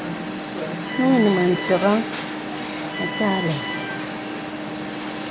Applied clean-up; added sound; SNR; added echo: none; Alarm; 4 dB; none.